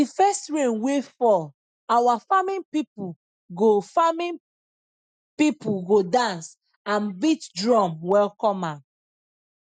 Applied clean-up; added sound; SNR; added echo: none; none; none; none.